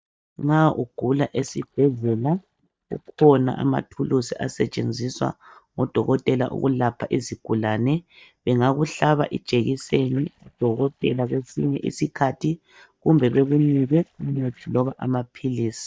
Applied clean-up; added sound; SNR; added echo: neural mask model DeepFilterNet 3.